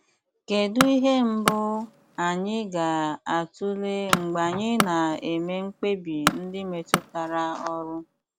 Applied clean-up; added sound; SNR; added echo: none; Tools; 5 dB; none.